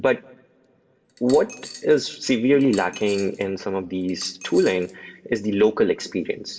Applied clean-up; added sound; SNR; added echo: none; Coin (dropping); 19 dB; reverberation time 0.3 s.